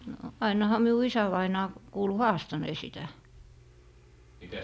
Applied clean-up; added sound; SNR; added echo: none; none; none; none.